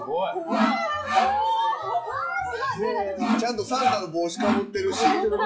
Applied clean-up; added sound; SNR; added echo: classical method log-MMSE.